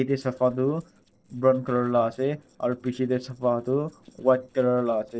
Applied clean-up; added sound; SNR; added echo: neural separator model SepFormer DNS4.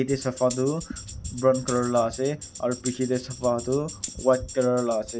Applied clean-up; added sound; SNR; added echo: none; Tambourine; 14 dB; none.